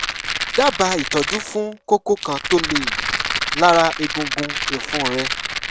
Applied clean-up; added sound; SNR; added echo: none; Rattle; 3 dB; none.